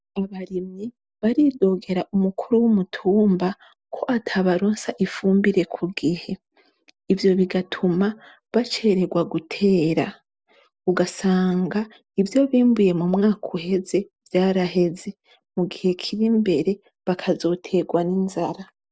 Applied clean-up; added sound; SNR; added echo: none; none; none; none.